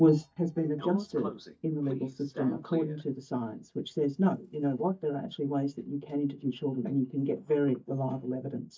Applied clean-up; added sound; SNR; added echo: neural mask model DeepFilterNet 3.